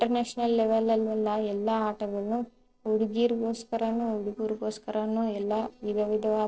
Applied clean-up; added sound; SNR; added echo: neural separator model SepFormer DNS4.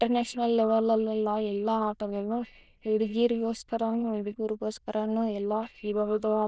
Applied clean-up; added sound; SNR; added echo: neural diffusion model UNIVERSE++.